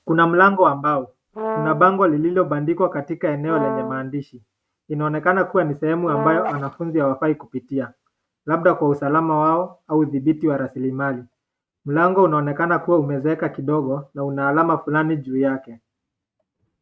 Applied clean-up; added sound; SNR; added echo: neural mask model RNNoise.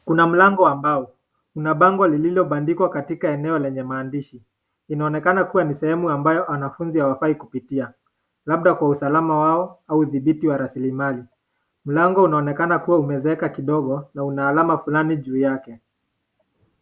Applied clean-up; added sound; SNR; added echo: none; none; none; none.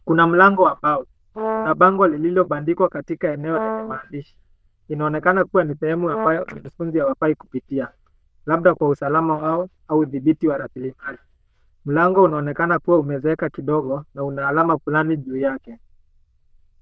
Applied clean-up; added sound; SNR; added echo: neural diffusion model UNIVERSE++.